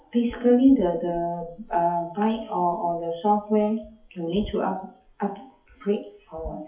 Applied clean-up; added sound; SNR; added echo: classical method WPE with log-MMSE.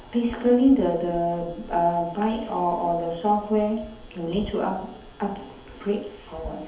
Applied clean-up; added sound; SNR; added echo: none; Cricket; 20 dB; reverberation time 2.2 s.